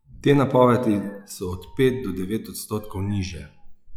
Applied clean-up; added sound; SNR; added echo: classical method log-MMSE.